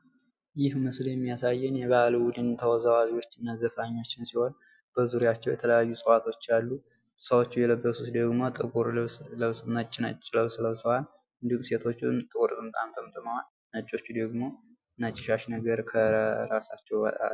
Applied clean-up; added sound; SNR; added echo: none; none; none; none.